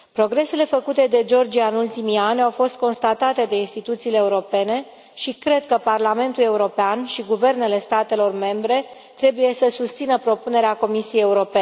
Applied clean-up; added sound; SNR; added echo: none; none; none; none.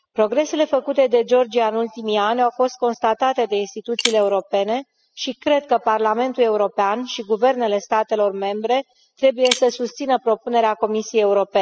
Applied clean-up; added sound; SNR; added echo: classical method spectral subtraction.